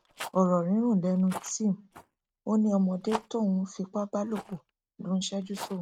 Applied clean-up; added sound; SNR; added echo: neural mask model RNNoise.